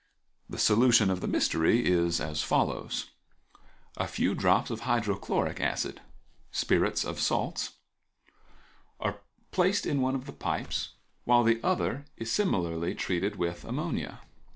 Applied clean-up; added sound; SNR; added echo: none; Whoosh, swoosh, swish; 16 dB; none.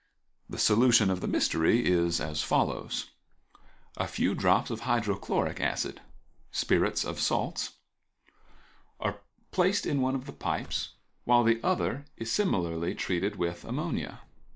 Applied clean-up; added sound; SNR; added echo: neural mask model Resemble Enhance denoiser.